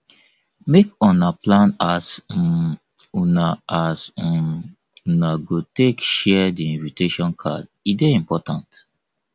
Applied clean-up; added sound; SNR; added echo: none; none; none; none.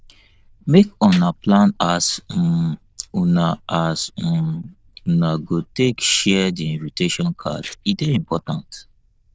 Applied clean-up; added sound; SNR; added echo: neural diffusion model UNIVERSE++.